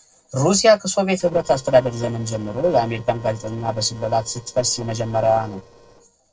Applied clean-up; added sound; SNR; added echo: neural separator model SepFormer DNS4.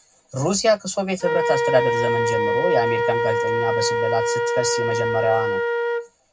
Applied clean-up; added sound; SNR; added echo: none; Wind instrument, woodwind instrument; -2 dB; reverberation time 0.3 s.